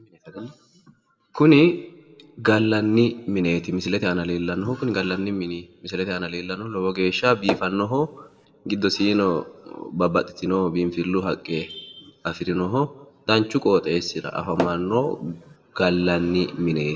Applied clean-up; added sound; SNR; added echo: none; Tap / Hammer; 8 dB; reverberation time 0.9 s.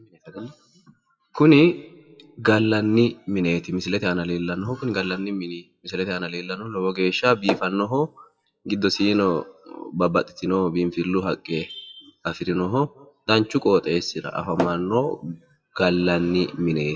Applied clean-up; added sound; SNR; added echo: classical method WPE with log-MMSE.